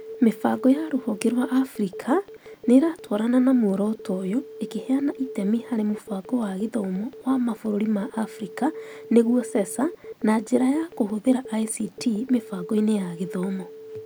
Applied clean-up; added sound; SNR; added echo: none; Telephone; 16 dB; none.